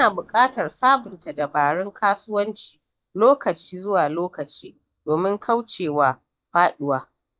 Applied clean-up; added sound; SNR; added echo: neural mask model DeepFilterNet 3.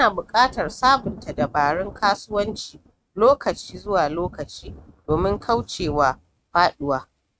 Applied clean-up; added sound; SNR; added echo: neural mask model RNNoise.